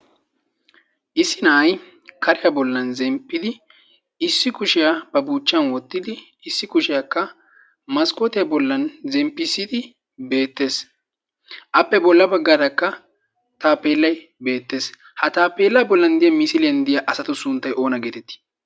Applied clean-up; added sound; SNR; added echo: none; none; none; none.